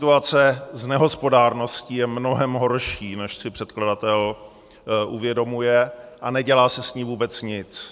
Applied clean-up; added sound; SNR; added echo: none; none; none; none.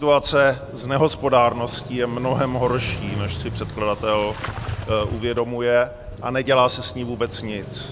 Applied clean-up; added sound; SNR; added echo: none; Engine starting / Motorcycle; 10 dB; none.